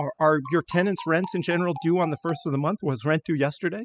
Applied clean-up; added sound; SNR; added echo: classical method spectral subtraction.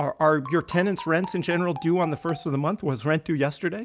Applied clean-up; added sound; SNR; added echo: none; Marimba, xylophone; 17 dB; none.